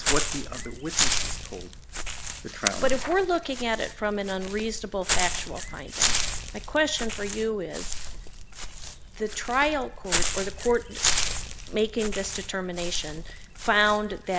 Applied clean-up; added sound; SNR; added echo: none; Walk, footsteps / Bird; 1 dB; none.